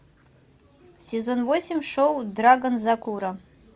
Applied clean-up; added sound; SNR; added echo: none; none; none; none.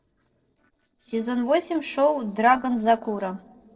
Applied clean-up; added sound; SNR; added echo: neural separator model SepFormer DNS4.